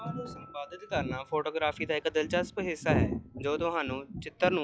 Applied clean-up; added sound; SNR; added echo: classical method log-MMSE.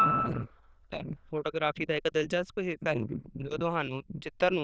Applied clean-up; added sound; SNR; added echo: neural diffusion model UNIVERSE++.